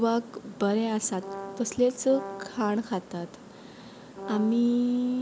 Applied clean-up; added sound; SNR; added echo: none; Brass instrument; 13 dB; none.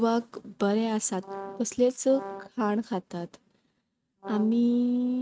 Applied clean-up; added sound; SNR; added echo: neural mask model RNNoise.